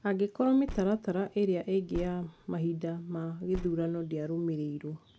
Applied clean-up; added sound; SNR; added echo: none; Car; 15 dB; none.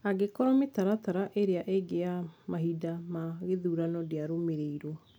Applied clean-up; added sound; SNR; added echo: none; none; none; none.